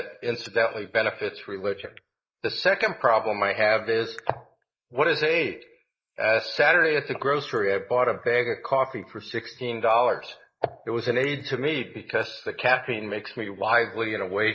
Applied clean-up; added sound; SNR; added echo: neural mask model Resemble Enhance denoiser.